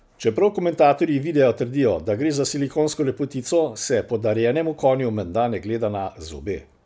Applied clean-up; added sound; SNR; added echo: none; none; none; none.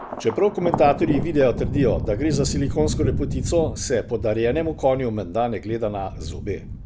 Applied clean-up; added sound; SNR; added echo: none; Thunder; 5 dB; none.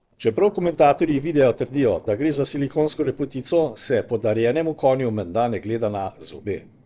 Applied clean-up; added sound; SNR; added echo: neural separator model SepFormer DNS4.